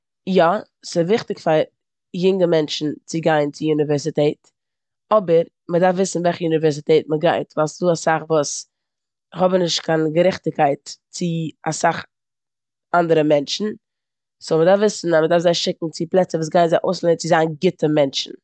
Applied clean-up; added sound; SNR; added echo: none; none; none; none.